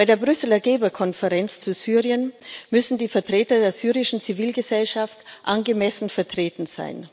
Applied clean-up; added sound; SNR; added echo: none; none; none; none.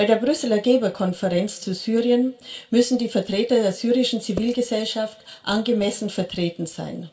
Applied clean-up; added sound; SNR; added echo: none; Percussion; 12 dB; reverberation time 0.2 s.